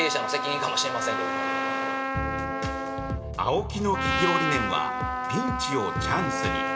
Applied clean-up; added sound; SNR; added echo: none; Trumpet; 0 dB; reverberation time 1.7 s.